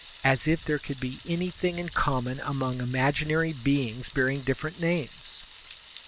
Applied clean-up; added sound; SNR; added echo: none; Thunder; 16 dB; none.